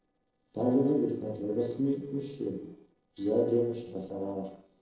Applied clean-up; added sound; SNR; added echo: neural separator model SepFormer DNS4.